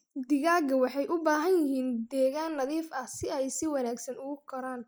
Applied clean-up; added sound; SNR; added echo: neural mask model Resemble Enhance denoiser.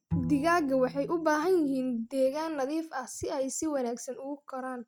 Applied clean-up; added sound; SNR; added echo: neural mask model RNNoise.